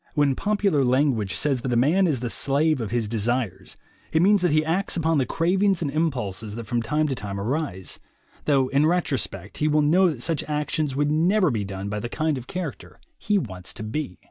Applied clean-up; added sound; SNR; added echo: none; none; none; none.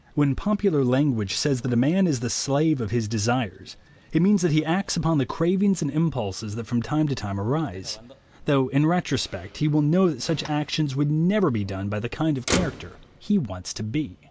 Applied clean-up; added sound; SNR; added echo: none; Tap + Motor vehicle (road); 17 dB; none.